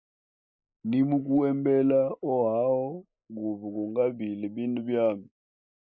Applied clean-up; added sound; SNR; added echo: neural mask model Resemble Enhance denoiser.